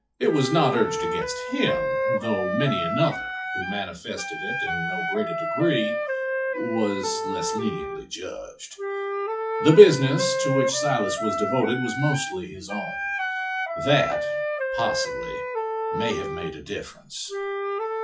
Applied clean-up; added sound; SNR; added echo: classical method WPE with log-MMSE.